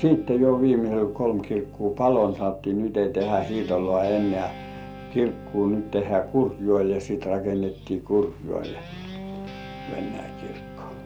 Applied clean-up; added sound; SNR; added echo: none; Guitar; 16 dB; none.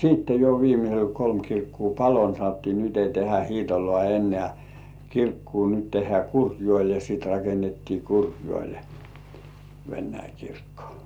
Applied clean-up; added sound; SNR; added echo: none; none; none; none.